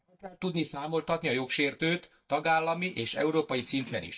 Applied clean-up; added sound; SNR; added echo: neural mask model DeepFilterNet 3.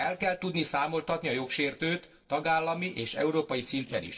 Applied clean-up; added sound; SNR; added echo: neural separator model SepFormer DNS4.